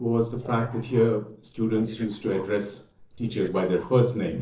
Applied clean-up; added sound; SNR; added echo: neural separator model SepFormer DNS4.